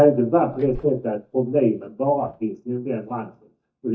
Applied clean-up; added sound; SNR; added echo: neural mask model DeepFilterNet 3.